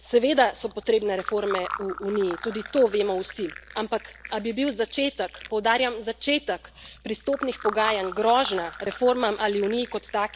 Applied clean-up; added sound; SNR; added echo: none; Fill (with liquid); 15 dB; none.